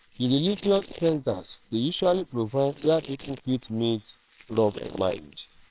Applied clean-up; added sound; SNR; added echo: neural separator model SepFormer WHAMR!.